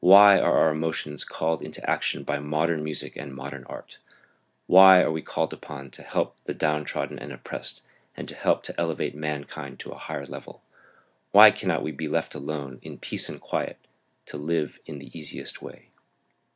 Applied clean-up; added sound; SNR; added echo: none; none; none; none.